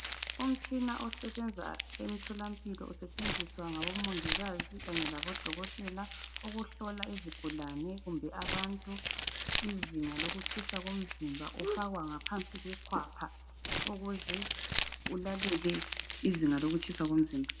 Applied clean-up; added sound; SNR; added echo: none; Crumpling, crinkling; -2 dB; reverberation time 0.7 s.